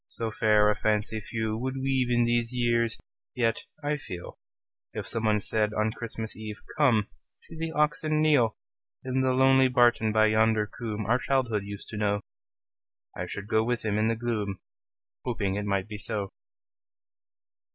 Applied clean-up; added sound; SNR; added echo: none; none; none; none.